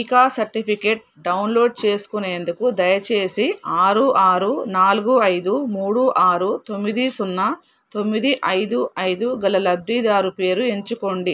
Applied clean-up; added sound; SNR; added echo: none; none; none; none.